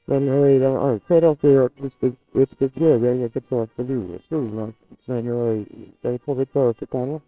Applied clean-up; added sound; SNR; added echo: neural separator model SepFormer WHAMR!.